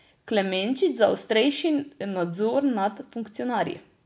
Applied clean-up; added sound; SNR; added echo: none; none; none; none.